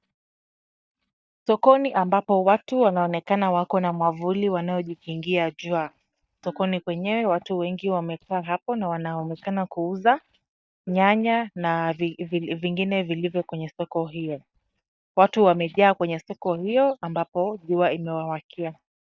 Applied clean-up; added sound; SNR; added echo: neural mask model DeepFilterNet 3.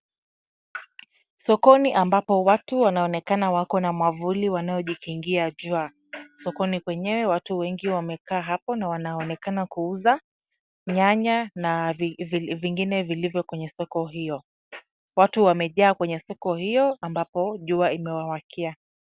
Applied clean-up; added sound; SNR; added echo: none; none; none; none.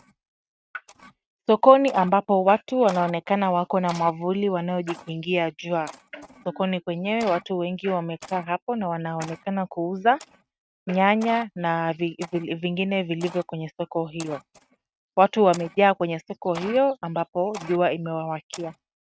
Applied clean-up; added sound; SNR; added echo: neural mask model RNNoise.